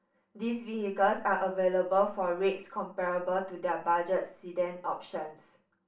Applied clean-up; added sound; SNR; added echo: none; none; none; reverberation time 0.3 s.